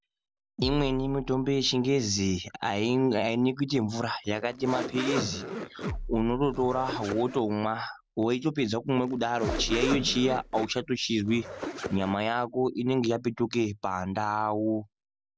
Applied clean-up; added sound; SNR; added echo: none; Bass drum + Zipper (clothing); 9 dB; none.